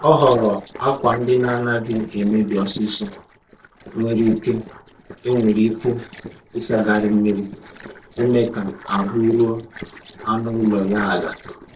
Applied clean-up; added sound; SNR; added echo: neural separator model SepFormer DNS4.